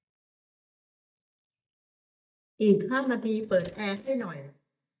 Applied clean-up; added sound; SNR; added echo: neural mask model DeepFilterNet 3.